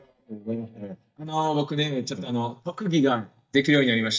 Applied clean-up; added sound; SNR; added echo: neural mask model DeepFilterNet 3.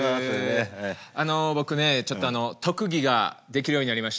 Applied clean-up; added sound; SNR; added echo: none; none; none; none.